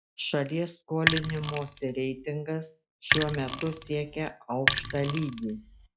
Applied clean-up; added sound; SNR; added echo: classical method log-MMSE.